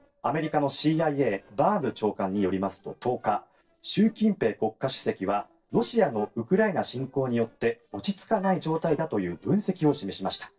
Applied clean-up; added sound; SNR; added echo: neural separator model SepFormer DNS4.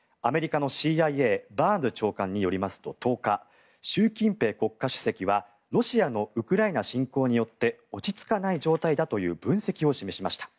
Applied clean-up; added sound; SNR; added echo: none; none; none; none.